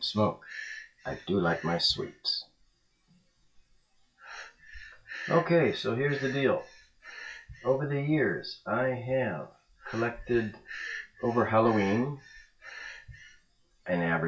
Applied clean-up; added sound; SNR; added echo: classical method WPE with log-MMSE.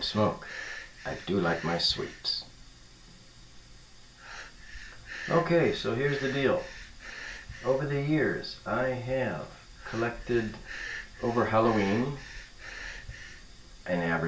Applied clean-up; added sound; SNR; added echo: none; Breathing; 14 dB; reverberation time 0.2 s.